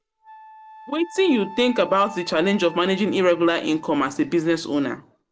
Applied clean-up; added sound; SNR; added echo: none; Wind instrument, woodwind instrument; 20 dB; none.